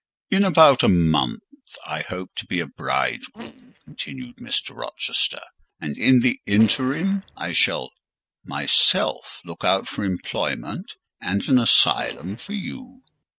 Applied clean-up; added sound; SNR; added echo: neural mask model RNNoise.